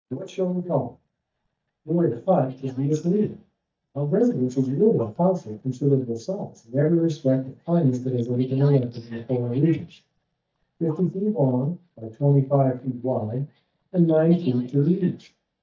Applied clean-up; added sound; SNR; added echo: neural mask model DeepFilterNet 3.